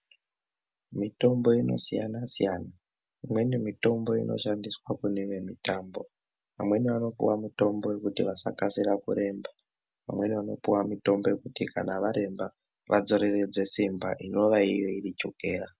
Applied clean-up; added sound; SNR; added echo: none; none; none; none.